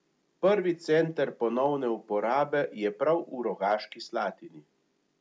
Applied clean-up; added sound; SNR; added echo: none; none; none; none.